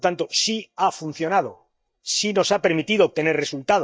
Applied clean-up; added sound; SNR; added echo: neural mask model DeepFilterNet 3.